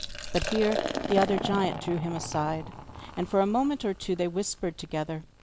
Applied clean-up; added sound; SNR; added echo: none; Liquid; 7 dB; none.